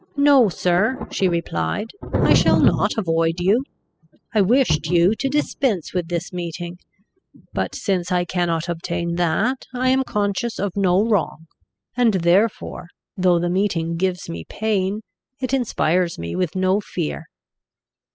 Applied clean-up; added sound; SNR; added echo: classical method spectral subtraction.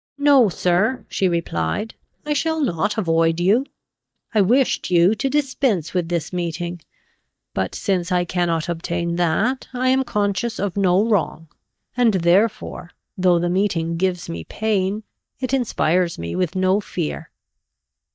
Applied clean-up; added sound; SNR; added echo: neural mask model DeepFilterNet 3.